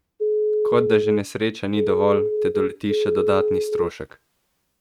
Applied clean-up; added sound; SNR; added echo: neural mask model RNNoise.